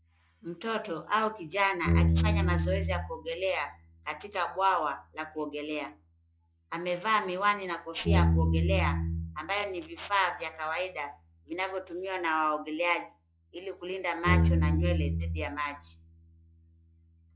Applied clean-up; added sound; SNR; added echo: classical method log-MMSE.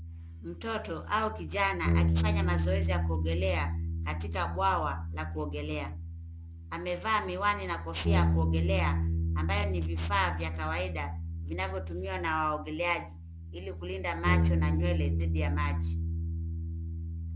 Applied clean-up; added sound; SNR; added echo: none; Bass guitar; -4 dB; none.